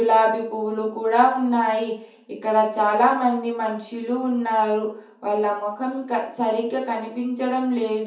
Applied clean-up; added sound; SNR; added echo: none; none; none; reverberation time 0.6 s.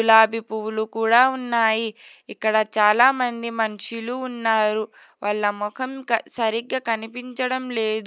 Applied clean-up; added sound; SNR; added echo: none; none; none; none.